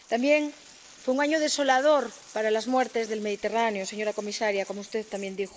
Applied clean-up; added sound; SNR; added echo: neural mask model Resemble Enhance denoiser.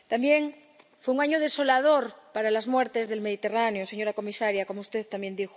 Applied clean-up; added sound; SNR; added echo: none; none; none; none.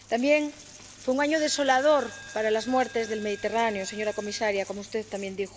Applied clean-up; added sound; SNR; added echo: none; Coin (dropping); 18 dB; none.